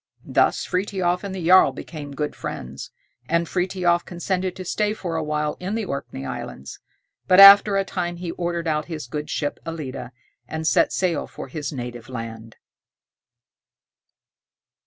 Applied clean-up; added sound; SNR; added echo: none; none; none; none.